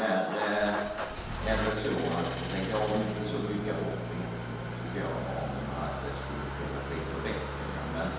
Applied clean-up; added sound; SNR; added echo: none; Idling / Engine starting; 3 dB; reverberation time 1.2 s.